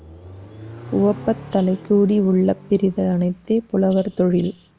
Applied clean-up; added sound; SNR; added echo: none; Rattle (instrument) + Accelerating, revving, vroom; 19 dB; none.